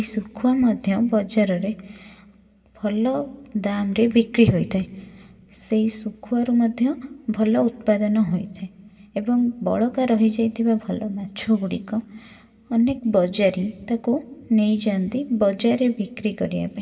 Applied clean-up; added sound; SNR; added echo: none; none; none; reverberation time 1.1 s.